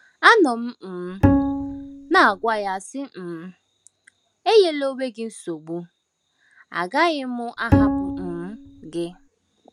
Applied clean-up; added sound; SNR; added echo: none; Bowed string instrument; -1 dB; none.